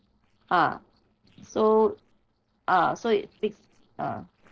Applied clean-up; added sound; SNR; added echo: neural separator model SepFormer DNS4.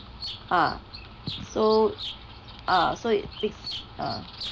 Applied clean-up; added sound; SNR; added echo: none; Bird vocalization, bird call, bird song; 12 dB; none.